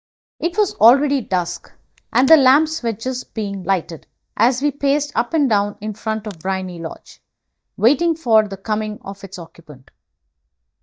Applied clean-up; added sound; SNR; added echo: neural mask model DeepFilterNet 3.